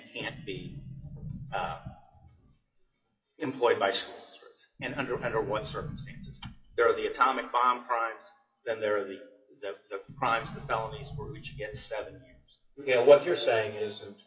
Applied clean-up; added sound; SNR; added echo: classical method WPE with log-MMSE.